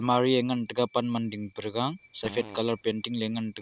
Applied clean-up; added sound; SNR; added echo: none; Fart; 17 dB; none.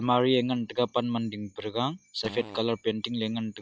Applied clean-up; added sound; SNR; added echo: classical method log-MMSE.